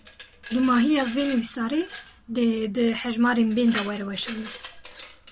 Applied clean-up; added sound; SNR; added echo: none; Glass; 14 dB; none.